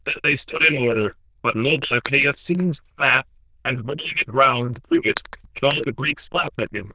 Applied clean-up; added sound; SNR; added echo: neural diffusion model UNIVERSE++.